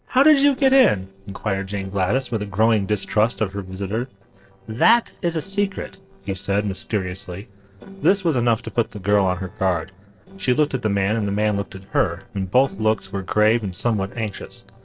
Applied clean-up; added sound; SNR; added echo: neural separator model SepFormer DNS4.